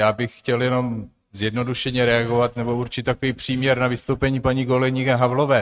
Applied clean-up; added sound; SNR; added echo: neural mask model RNNoise.